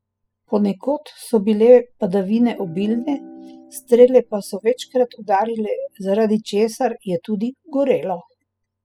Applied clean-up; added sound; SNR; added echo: classical method spectral subtraction.